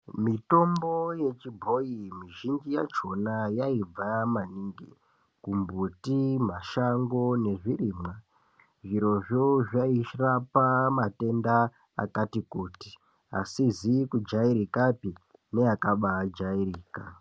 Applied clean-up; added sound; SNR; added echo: none; none; none; none.